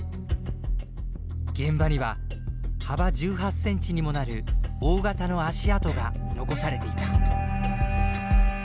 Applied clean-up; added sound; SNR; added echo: none; Fart; 18 dB; none.